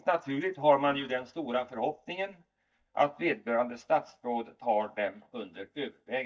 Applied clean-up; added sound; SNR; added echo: neural mask model DeepFilterNet 3.